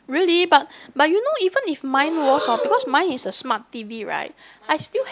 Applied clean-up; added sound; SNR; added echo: none; Breathing; 11 dB; none.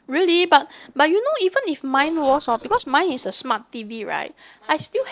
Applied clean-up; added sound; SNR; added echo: neural separator model SepFormer DNS4.